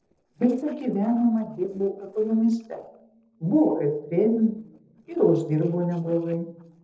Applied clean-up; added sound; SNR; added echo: neural separator model SepFormer DNS4.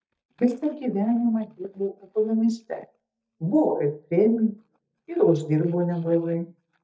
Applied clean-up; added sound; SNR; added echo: neural mask model DeepFilterNet 3.